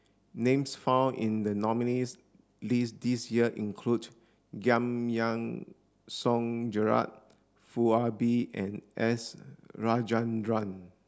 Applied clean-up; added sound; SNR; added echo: none; none; none; none.